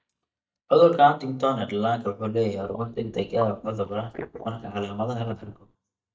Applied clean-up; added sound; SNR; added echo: neural mask model DeepFilterNet 3.